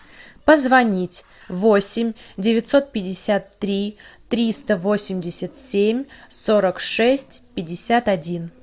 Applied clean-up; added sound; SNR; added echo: none; none; none; none.